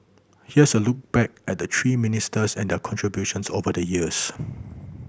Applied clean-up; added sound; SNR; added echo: none; none; none; none.